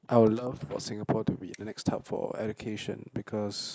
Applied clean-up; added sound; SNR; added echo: neural mask model Resemble Enhance denoiser.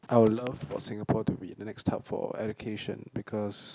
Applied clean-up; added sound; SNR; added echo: none; none; none; none.